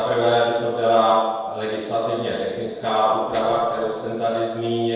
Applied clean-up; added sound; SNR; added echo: neural separator model SepFormer DNS4.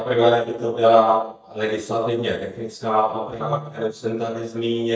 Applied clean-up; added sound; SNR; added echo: neural mask model DeepFilterNet 3.